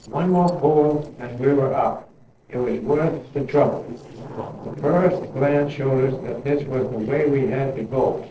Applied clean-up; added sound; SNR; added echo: neural separator model SepFormer DNS4.